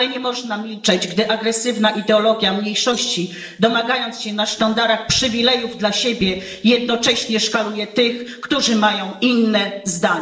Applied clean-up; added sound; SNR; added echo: neural separator model SepFormer DNS4.